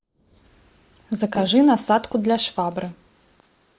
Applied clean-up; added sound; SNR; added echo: neural mask model Resemble Enhance denoiser.